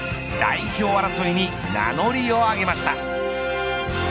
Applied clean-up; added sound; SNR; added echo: none; none; none; none.